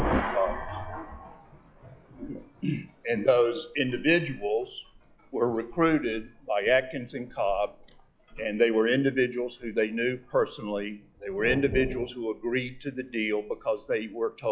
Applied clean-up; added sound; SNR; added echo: classical method log-MMSE.